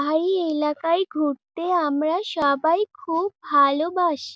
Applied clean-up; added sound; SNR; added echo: none; none; none; none.